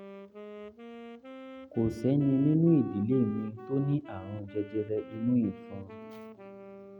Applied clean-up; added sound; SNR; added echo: none; Wind instrument, woodwind instrument; 16 dB; none.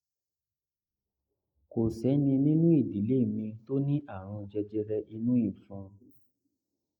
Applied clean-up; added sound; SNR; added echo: neural mask model Resemble Enhance denoiser.